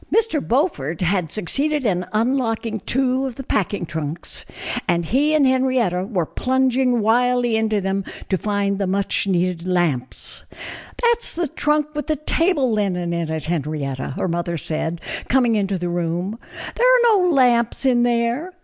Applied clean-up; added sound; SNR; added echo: none; none; none; none.